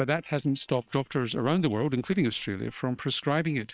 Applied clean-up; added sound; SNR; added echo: neural separator model SepFormer WHAM!.